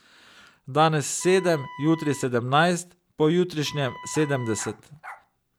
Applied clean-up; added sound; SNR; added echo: none; Wind instrument, woodwind instrument + Bark; 17 dB; none.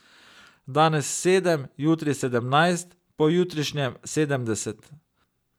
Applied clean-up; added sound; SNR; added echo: none; none; none; none.